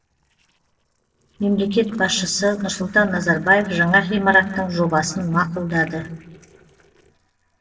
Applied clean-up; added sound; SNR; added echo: neural separator model SepFormer DNS4.